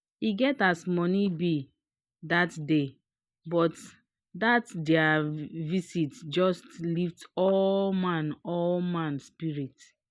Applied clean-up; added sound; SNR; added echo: neural mask model DeepFilterNet 3.